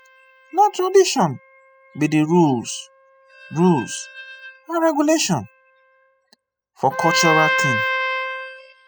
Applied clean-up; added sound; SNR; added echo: classical method spectral subtraction.